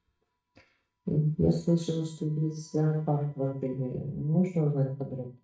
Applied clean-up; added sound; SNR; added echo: neural mask model DeepFilterNet 3.